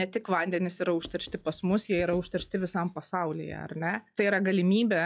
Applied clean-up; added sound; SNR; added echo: classical method log-MMSE.